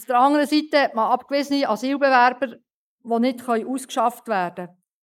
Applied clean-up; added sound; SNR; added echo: neural mask model Resemble Enhance denoiser.